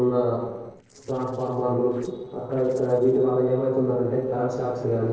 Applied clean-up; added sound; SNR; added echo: neural separator model SepFormer DNS4.